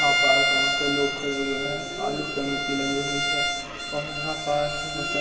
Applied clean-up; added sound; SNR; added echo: none; Bowed string instrument; -2 dB; reverberation time 2.3 s.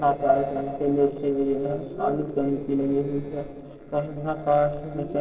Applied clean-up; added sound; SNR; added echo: neural separator model SepFormer DNS4.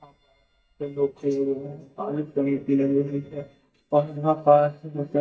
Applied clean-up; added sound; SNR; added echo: neural mask model DeepFilterNet 3.